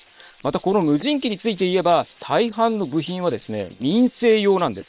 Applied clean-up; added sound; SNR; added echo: neural separator model SepFormer WHAM!.